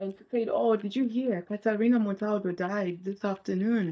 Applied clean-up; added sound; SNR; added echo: neural mask model DeepFilterNet 3.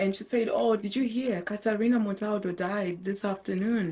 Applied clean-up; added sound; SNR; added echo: neural separator model SepFormer DNS4.